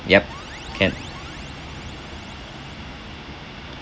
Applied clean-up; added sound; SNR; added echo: none; Alarm; 19 dB; none.